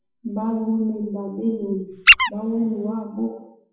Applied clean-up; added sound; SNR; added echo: classical method WPE with log-MMSE.